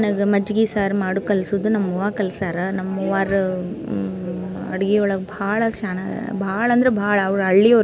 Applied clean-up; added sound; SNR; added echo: none; none; none; none.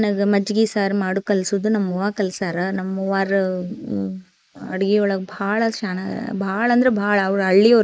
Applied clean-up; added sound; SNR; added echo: neural mask model Resemble Enhance denoiser.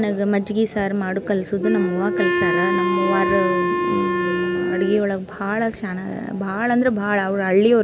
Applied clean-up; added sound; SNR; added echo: none; Wind instrument, woodwind instrument; 0 dB; none.